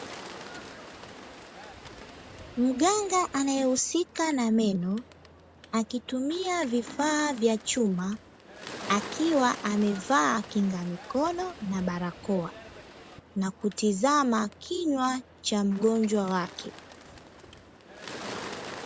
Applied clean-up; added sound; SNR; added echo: none; Bird; 16 dB; none.